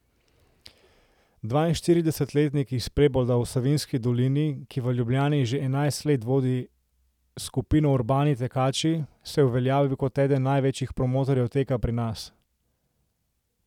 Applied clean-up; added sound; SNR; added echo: none; none; none; none.